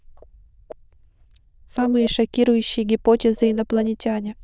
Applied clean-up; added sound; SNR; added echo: neural diffusion model UNIVERSE++.